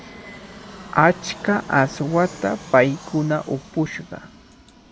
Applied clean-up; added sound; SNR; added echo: none; Fixed-wing aircraft, airplane; 17 dB; none.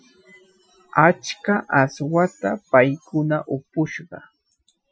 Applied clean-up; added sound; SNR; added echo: classical method Wiener filter.